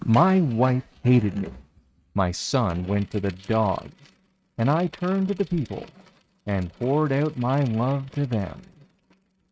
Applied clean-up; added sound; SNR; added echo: neural mask model RNNoise.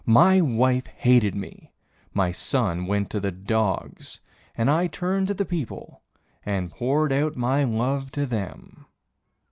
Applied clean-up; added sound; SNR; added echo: none; none; none; none.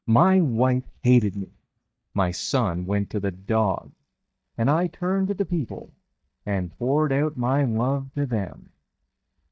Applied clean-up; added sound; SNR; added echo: neural mask model DeepFilterNet 3.